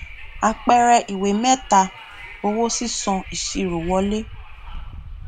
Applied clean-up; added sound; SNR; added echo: none; Wind; 14 dB; none.